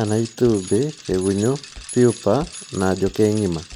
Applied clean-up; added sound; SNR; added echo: none; Bicycle; 16 dB; none.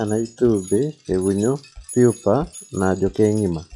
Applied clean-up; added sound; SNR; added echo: classical method log-MMSE.